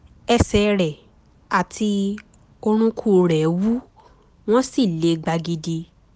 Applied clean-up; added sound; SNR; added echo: none; none; none; none.